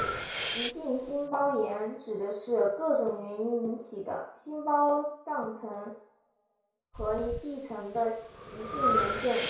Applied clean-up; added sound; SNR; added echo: none; Breathing; 5 dB; reverberation time 0.6 s.